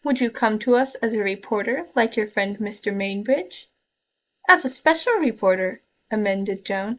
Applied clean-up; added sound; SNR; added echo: neural mask model Resemble Enhance denoiser.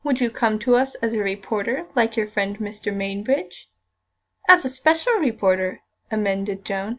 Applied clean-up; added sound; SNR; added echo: none; none; none; none.